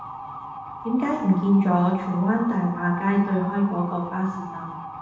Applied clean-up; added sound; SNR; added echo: none; Motor vehicle (road) / Siren; 12 dB; reverberation time 0.9 s.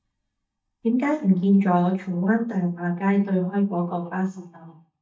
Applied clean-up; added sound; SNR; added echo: neural mask model DeepFilterNet 3.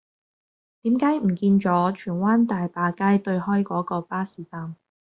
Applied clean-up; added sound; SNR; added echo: none; none; none; none.